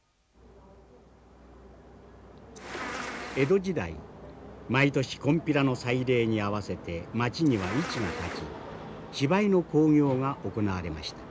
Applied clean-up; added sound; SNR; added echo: none; Insect; 9 dB; none.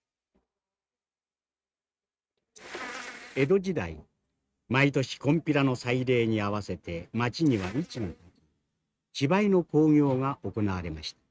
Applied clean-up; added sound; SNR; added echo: neural mask model RNNoise.